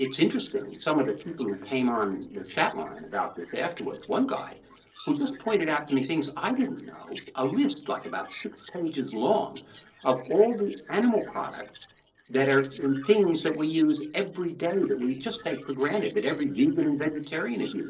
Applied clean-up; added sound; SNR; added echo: neural separator model SepFormer DNS4.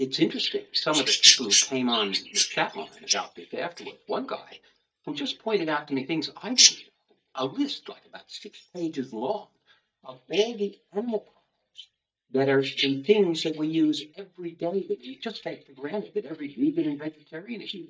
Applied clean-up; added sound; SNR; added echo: neural mask model DeepFilterNet 3.